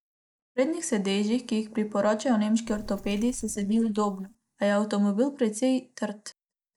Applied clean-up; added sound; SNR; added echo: neural mask model DeepFilterNet 3.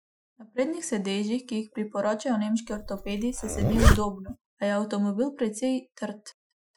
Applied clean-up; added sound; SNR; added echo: classical method Wiener filter.